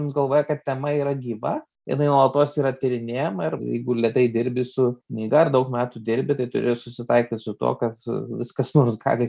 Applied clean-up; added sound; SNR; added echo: none; none; none; none.